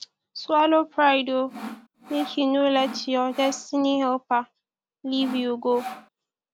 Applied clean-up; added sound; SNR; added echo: none; Sawing; 14 dB; none.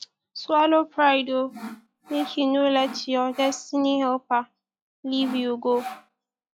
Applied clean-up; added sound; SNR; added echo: classical method log-MMSE.